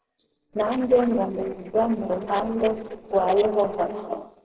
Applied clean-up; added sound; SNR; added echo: neural separator model SepFormer DNS4.